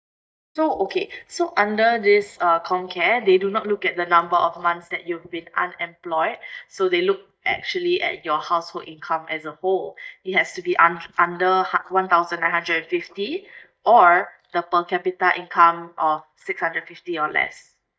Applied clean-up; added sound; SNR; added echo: neural mask model DeepFilterNet 3.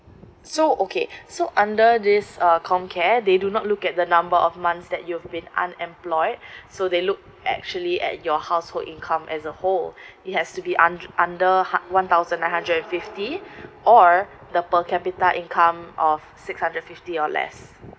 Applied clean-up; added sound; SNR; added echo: none; none; none; none.